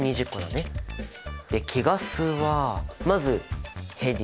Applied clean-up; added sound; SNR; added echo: none; Tambourine; -1 dB; none.